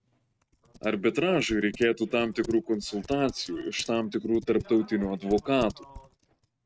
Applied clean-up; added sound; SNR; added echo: neural mask model RNNoise.